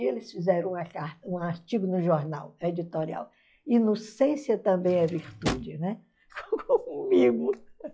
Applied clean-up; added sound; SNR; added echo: classical method log-MMSE.